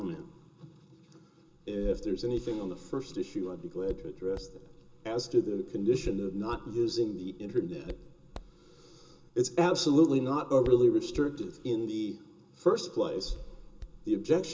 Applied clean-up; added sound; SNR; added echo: none; Hands; 16 dB; reverberation time 0.2 s.